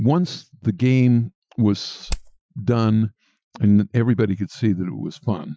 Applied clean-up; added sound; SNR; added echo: classical method Wiener filter.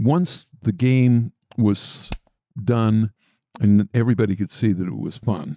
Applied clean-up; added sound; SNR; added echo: neural mask model RNNoise.